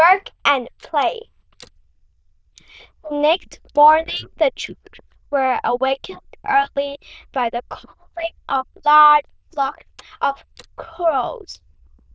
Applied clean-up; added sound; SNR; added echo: neural diffusion model UNIVERSE++.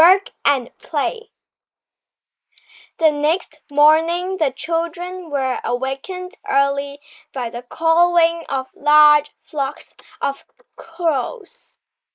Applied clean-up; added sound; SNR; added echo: neural mask model Resemble Enhance denoiser.